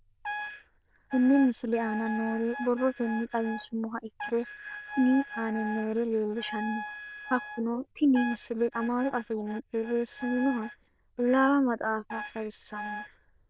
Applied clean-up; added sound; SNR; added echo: neural diffusion model UNIVERSE++.